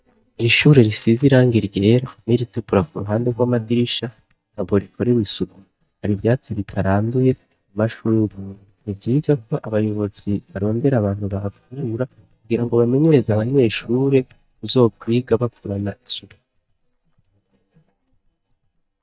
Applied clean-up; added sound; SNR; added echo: neural mask model DeepFilterNet 3.